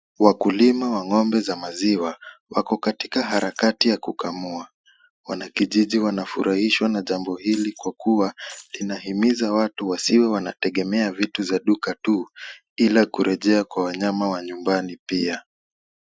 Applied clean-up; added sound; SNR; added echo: classical method Wiener filter.